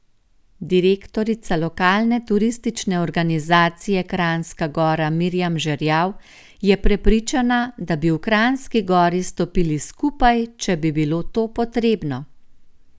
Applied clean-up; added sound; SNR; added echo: none; none; none; none.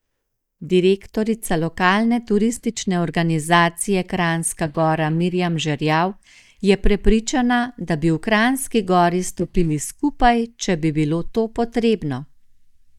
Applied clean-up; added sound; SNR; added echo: neural mask model DeepFilterNet 3.